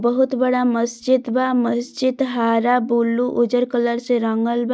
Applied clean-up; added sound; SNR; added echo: none; none; none; none.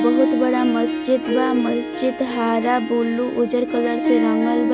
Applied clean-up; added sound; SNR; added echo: none; Harp; 2 dB; none.